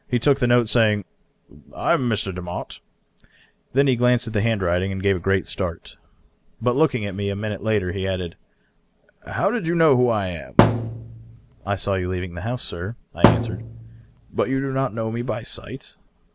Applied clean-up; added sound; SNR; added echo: none; Thump, thud; -2 dB; none.